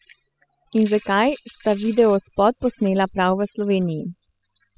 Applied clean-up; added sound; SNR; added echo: classical method spectral subtraction.